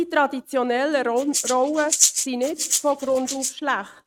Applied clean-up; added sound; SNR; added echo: neural mask model RNNoise.